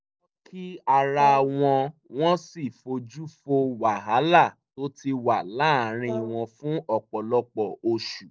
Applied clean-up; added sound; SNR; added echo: neural separator model SepFormer DNS4.